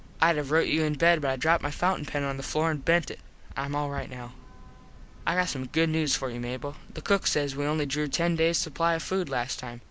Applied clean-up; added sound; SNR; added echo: none; Train / Breathing; 20 dB; none.